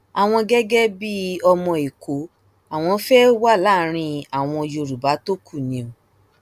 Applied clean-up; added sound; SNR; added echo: none; none; none; none.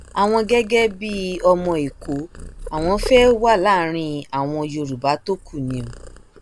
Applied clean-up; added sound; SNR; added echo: none; Purr; 15 dB; none.